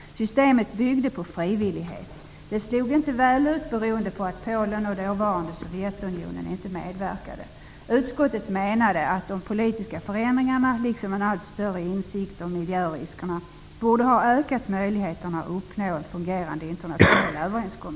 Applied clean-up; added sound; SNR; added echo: none; none; none; none.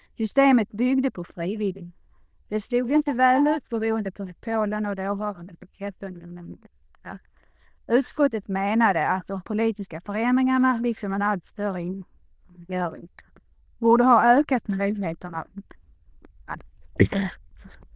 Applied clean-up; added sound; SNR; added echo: neural diffusion model UNIVERSE++.